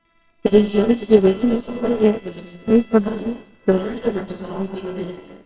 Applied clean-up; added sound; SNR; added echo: neural separator model SepFormer WHAMR!.